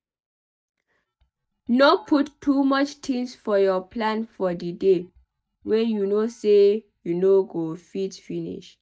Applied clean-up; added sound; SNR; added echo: neural mask model DeepFilterNet 3.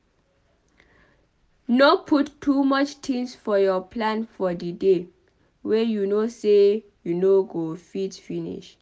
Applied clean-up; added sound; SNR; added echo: none; none; none; none.